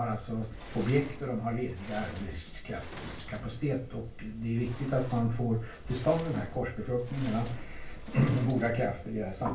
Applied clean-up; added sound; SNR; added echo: none; Sliding door; 16 dB; reverberation time 0.2 s.